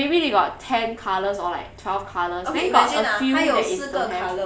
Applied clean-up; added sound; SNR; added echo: none; none; none; none.